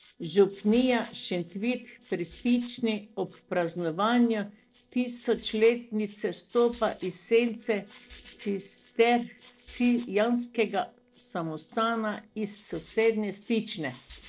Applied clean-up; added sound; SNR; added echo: neural separator model SepFormer DNS4.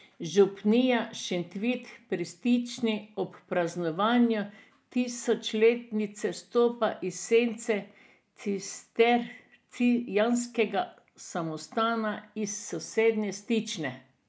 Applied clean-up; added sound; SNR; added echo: none; none; none; none.